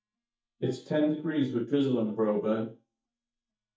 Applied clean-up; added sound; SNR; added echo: neural mask model DeepFilterNet 3.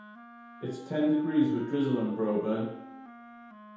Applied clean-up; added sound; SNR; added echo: none; Wind instrument, woodwind instrument; 16 dB; reverberation time 0.8 s.